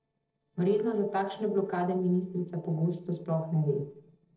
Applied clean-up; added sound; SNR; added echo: neural separator model SepFormer DNS4.